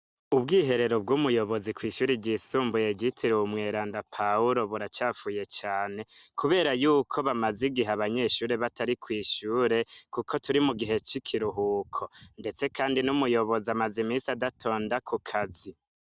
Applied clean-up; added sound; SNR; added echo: none; none; none; none.